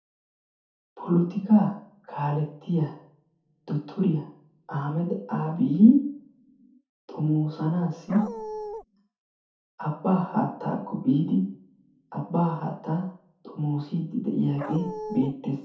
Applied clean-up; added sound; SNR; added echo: none; Dog; 8 dB; reverberation time 0.5 s.